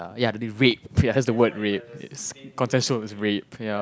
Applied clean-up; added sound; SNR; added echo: none; none; none; none.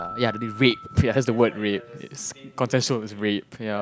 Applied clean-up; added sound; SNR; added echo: none; Keyboard (musical); 18 dB; none.